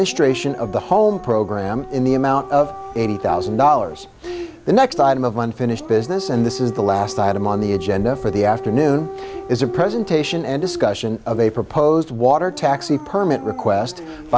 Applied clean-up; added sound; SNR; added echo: none; Bird + Siren / Dog; 13 dB; none.